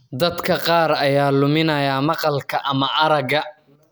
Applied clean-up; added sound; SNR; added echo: none; none; none; none.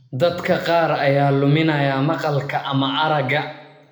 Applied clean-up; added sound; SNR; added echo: none; none; none; reverberation time 0.9 s.